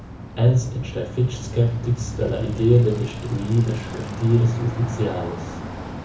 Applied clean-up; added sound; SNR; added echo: none; Bicycle; 10 dB; reverberation time 0.6 s.